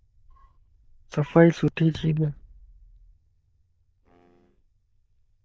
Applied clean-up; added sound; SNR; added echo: neural diffusion model UNIVERSE++.